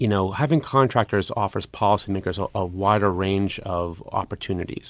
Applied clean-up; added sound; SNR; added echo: none; none; none; none.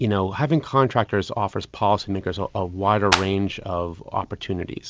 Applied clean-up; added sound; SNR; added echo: none; Clapping; 0 dB; none.